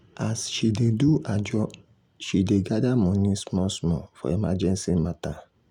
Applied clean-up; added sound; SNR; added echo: none; none; none; none.